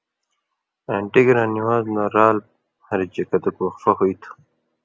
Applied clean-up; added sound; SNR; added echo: none; none; none; none.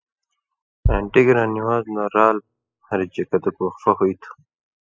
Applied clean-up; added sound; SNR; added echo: classical method spectral subtraction.